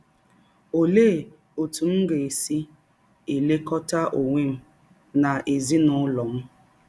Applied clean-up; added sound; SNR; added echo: none; none; none; none.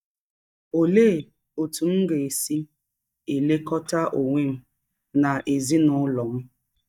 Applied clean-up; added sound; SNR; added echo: neural mask model DeepFilterNet 3.